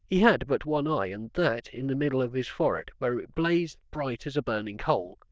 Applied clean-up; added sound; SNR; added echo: neural diffusion model UNIVERSE++.